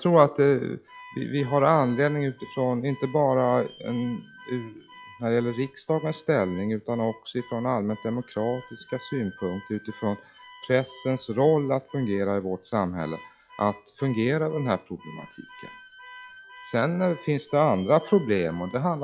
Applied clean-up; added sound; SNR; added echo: classical method log-MMSE.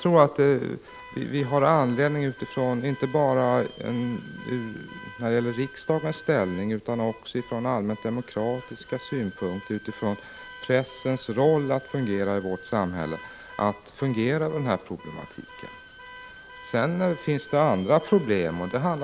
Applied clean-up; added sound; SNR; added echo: none; Alarm / Car + Bowed string instrument; 19 dB; none.